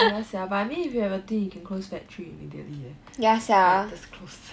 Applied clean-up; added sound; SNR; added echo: none; none; none; none.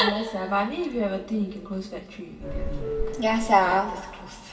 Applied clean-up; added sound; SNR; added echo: none; Subway, metro, underground / Doorbell; 3 dB; reverberation time 2.0 s.